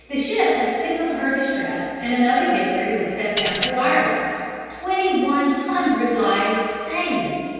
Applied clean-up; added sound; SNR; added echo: none; Tambourine; 3 dB; reverberation time 2.1 s.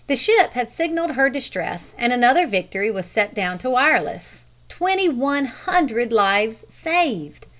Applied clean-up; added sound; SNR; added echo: none; none; none; none.